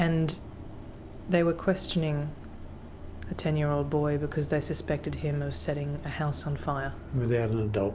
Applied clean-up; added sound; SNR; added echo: none; none; none; none.